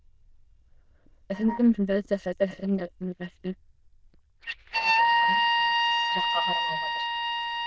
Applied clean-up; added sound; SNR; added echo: neural diffusion model UNIVERSE++.